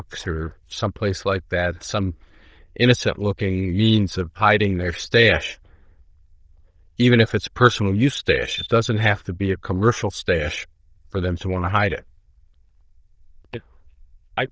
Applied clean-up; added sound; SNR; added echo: neural diffusion model UNIVERSE++.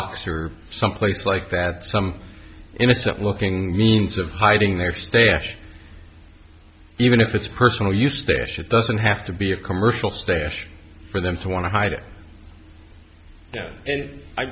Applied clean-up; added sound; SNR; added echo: none; none; none; none.